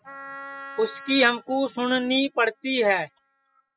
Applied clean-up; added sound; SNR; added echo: classical method spectral subtraction.